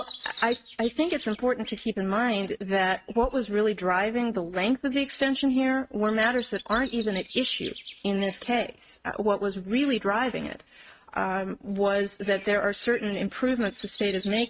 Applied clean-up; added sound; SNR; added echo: neural mask model RNNoise.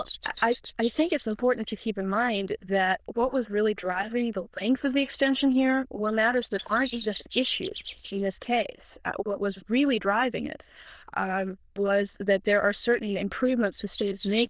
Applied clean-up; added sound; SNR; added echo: neural diffusion model UNIVERSE++.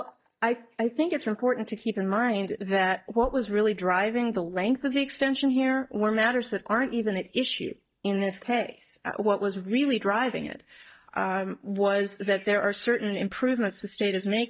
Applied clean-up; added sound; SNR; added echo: neural mask model DeepFilterNet 3.